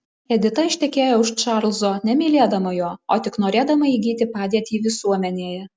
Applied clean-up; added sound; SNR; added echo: none; none; none; none.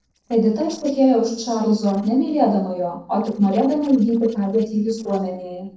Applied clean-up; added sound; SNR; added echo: neural separator model SepFormer DNS4.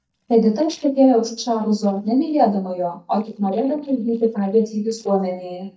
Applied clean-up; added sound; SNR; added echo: neural mask model DeepFilterNet 3.